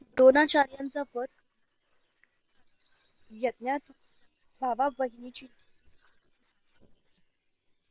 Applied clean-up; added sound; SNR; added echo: neural separator model SepFormer WHAM!.